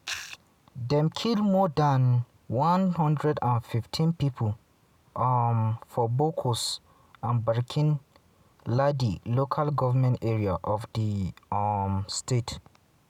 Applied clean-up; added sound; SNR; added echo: none; none; none; none.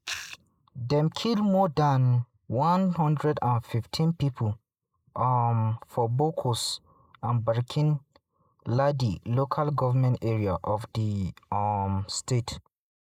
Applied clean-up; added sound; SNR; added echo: neural mask model Resemble Enhance denoiser.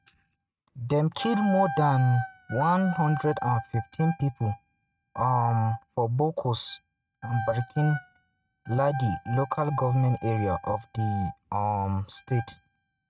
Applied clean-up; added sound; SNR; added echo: neural mask model RNNoise.